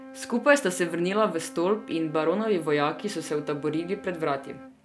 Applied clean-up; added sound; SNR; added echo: none; Wind instrument, woodwind instrument; 17 dB; none.